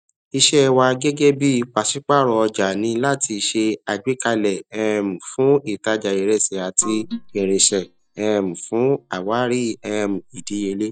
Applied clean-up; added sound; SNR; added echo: neural mask model DeepFilterNet 3.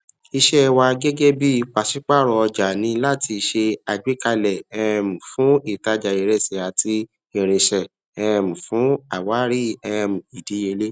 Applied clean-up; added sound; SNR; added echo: none; none; none; none.